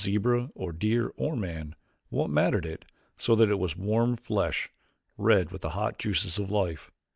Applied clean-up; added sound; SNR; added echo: none; none; none; none.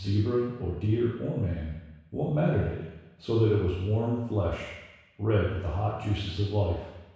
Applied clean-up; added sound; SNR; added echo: none; none; none; reverberation time 1.1 s.